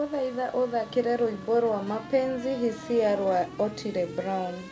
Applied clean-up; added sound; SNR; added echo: none; Race car, auto racing / Accelerating, revving, vroom; 18 dB; none.